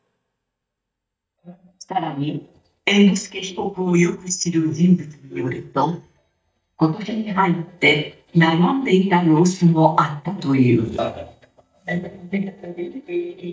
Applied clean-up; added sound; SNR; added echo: neural mask model DeepFilterNet 3.